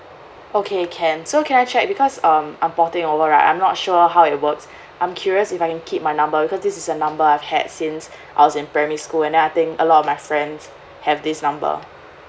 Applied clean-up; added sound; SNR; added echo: none; none; none; none.